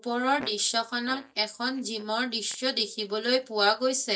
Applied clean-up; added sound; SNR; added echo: neural mask model DeepFilterNet 3.